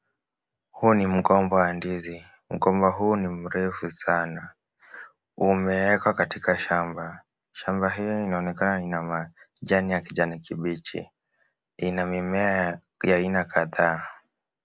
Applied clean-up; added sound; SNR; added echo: none; none; none; none.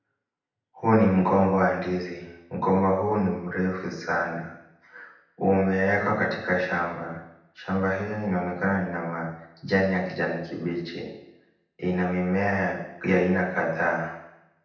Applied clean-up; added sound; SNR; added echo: none; none; none; reverberation time 0.8 s.